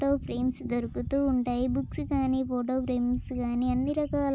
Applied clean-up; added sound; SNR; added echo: none; none; none; none.